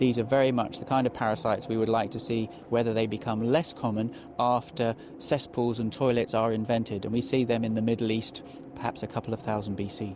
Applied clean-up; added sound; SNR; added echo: none; none; none; none.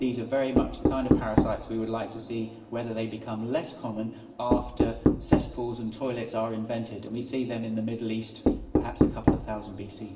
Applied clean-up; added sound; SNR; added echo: none; Knock; -2 dB; reverberation time 1.0 s.